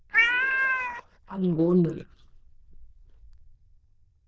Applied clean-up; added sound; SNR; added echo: neural diffusion model UNIVERSE++.